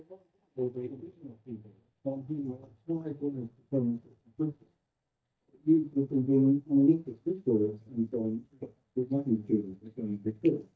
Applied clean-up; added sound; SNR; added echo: neural mask model DeepFilterNet 3.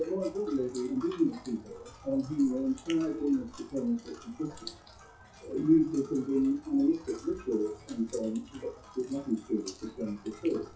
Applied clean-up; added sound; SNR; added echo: classical method WPE with log-MMSE.